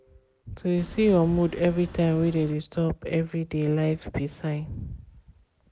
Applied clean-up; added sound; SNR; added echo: none; Wind; 16 dB; none.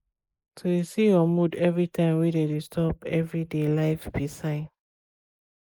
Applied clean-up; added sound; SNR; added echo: neural mask model Resemble Enhance denoiser.